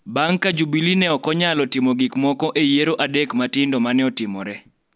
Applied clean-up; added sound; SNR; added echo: none; none; none; none.